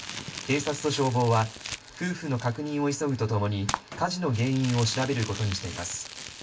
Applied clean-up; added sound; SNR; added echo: none; Crumpling, crinkling; 11 dB; reverberation time 0.2 s.